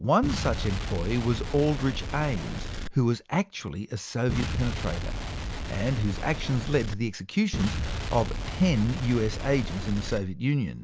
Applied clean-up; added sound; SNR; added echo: none; Explosion; 4 dB; none.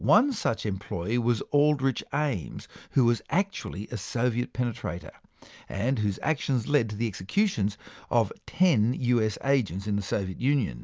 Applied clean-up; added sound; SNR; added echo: none; none; none; none.